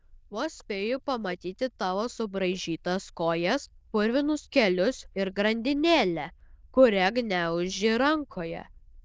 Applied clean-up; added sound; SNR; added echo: neural diffusion model UNIVERSE++.